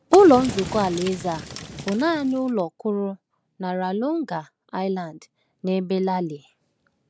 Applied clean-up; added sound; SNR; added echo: none; Fire; 11 dB; none.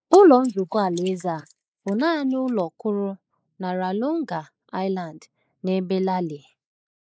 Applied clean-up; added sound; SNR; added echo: neural mask model Resemble Enhance denoiser.